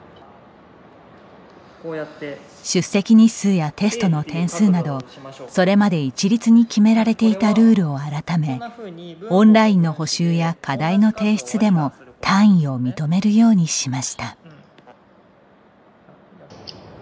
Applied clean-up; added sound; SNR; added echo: none; none; none; none.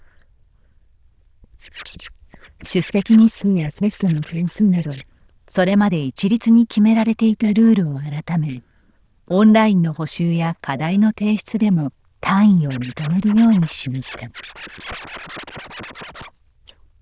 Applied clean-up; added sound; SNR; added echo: neural diffusion model UNIVERSE++.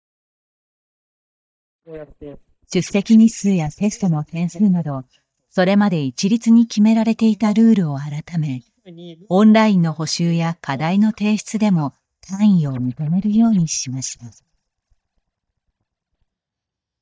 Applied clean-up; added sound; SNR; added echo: neural mask model DeepFilterNet 3.